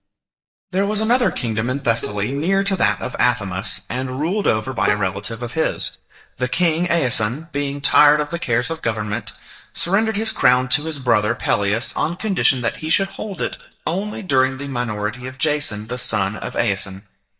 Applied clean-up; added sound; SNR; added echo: neural mask model DeepFilterNet 3.